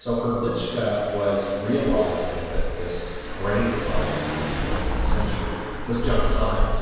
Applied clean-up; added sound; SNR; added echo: none; Engine / Car; 0 dB; reverberation time 1.9 s.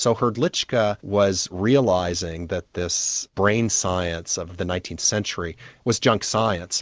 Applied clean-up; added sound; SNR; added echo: none; none; none; none.